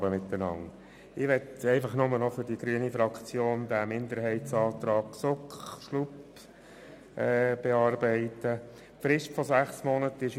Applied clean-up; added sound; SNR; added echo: none; none; none; none.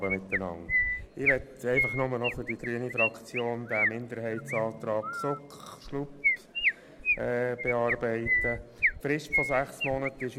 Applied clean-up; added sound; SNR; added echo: none; Chirp, tweet; 0 dB; none.